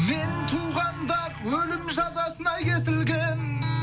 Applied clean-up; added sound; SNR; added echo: none; Musical instrument; 18 dB; none.